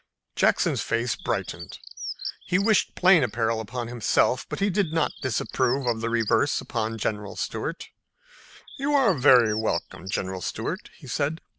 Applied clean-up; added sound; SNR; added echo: none; Bird; 15 dB; none.